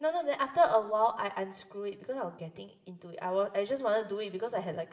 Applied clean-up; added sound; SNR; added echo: none; none; none; reverberation time 0.7 s.